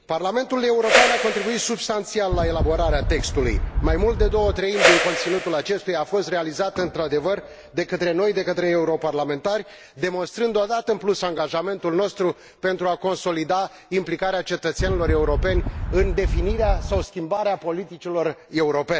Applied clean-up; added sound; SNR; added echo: none; Whoosh, swoosh, swish + Wind; -1 dB; none.